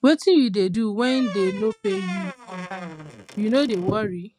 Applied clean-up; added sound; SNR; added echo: neural mask model RNNoise.